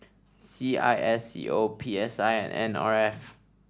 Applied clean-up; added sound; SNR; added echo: none; none; none; none.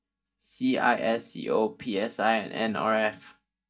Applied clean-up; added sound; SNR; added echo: neural mask model DeepFilterNet 3.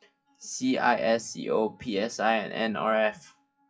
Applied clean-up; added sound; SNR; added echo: classical method WPE with log-MMSE.